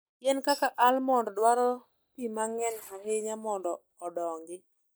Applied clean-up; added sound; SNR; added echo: neural mask model DeepFilterNet 3.